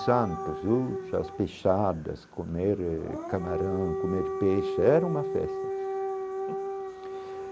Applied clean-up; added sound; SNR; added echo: none; Siren / Dog; 5 dB; none.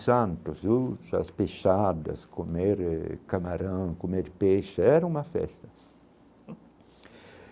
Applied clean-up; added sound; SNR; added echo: none; none; none; none.